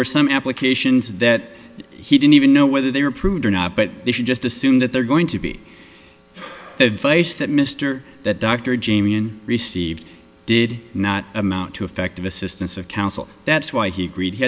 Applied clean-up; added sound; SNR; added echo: none; none; none; none.